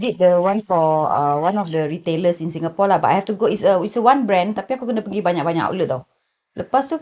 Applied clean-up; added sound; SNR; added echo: neural mask model Resemble Enhance denoiser.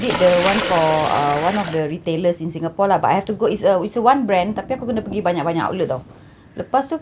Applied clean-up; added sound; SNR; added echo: none; Sink (filling or washing); 11 dB; none.